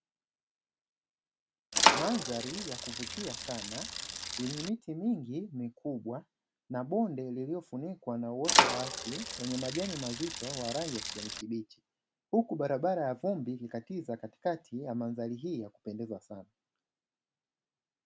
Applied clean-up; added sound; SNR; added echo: none; Bicycle; -5 dB; none.